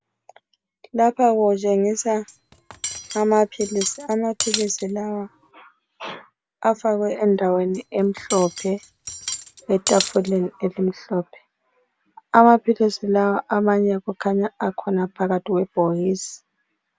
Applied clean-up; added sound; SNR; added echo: none; Cutlery, silverware; 11 dB; none.